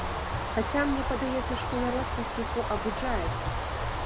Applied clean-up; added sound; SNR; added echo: none; Bird; -2 dB; none.